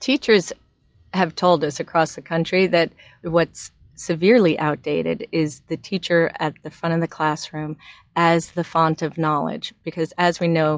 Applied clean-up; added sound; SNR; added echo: classical method log-MMSE.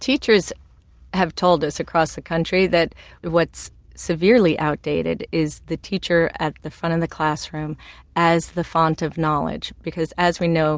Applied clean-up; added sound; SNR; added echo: none; none; none; none.